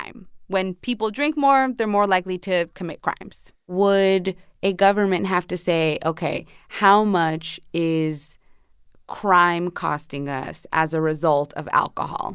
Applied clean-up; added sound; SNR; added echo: none; none; none; none.